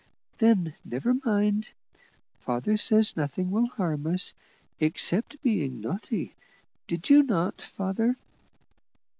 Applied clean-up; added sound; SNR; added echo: none; none; none; none.